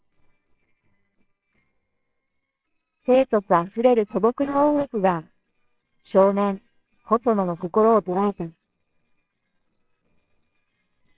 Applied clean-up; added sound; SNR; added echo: neural separator model SepFormer WHAMR!.